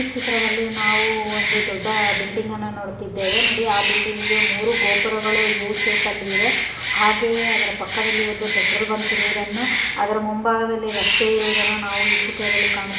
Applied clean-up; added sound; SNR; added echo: none; Bird; -3 dB; reverberation time 0.8 s.